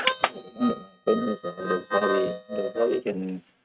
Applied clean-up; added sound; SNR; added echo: neural mask model RNNoise.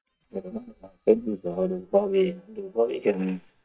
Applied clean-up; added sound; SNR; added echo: neural mask model DeepFilterNet 3.